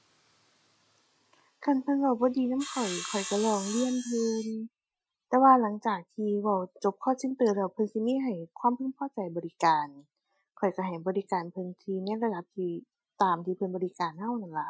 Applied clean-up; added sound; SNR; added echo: classical method Wiener filter.